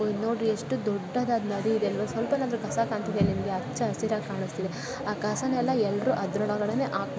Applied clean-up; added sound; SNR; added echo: none; none; none; none.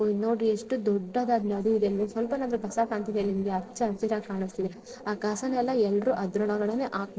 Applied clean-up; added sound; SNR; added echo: neural separator model SepFormer DNS4.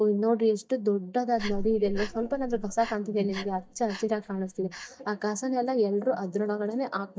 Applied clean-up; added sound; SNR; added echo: neural mask model DeepFilterNet 3.